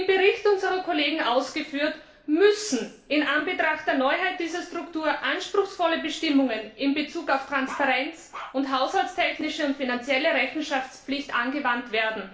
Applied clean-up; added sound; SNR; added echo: none; Bark; 14 dB; reverberation time 0.4 s.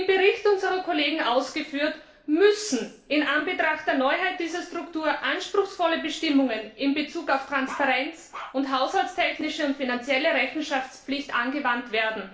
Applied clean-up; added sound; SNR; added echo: neural separator model SepFormer DNS4.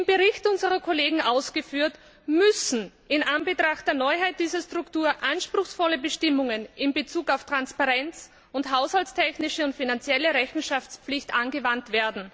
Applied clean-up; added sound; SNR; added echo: none; none; none; none.